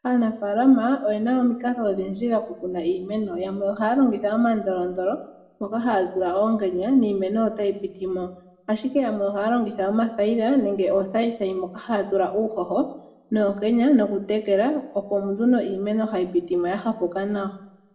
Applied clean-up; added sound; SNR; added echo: none; none; none; reverberation time 0.6 s.